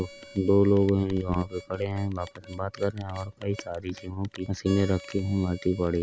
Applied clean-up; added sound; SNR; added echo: none; Rain + Harmonica; 19 dB; none.